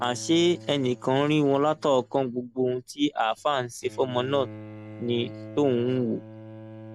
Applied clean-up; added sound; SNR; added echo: none; Bowed string instrument; 17 dB; none.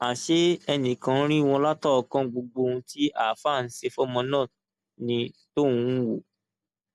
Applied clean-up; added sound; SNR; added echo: none; none; none; none.